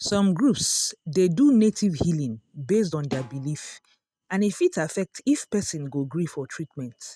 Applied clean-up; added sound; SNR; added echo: neural mask model RNNoise.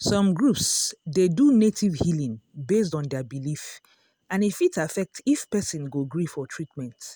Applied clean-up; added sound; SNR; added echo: none; none; none; none.